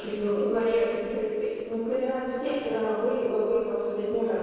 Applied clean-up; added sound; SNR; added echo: neural separator model SepFormer DNS4.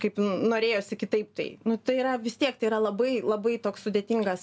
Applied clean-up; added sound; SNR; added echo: none; none; none; none.